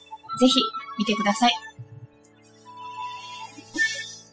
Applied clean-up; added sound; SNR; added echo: classical method spectral subtraction.